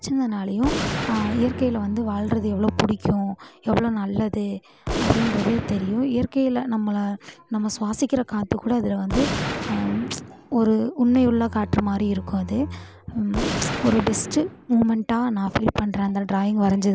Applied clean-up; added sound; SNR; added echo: none; Bowed string instrument + Gunshot, gunfire; 9 dB; none.